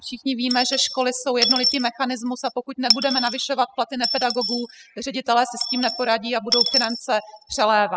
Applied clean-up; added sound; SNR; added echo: classical method spectral subtraction.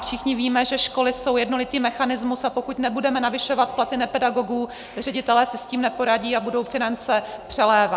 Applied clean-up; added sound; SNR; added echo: none; none; none; none.